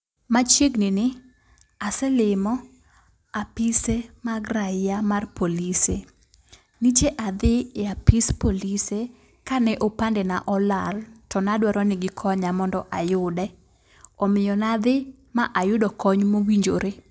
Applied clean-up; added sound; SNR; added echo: none; none; none; none.